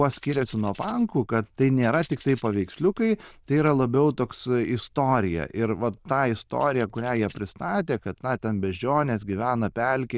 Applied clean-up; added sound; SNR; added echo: neural diffusion model UNIVERSE++.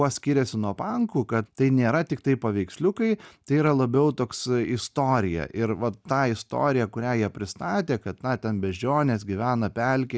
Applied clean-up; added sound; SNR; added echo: none; none; none; none.